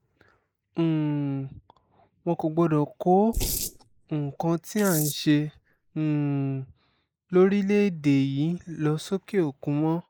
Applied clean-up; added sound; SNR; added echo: neural mask model Resemble Enhance denoiser.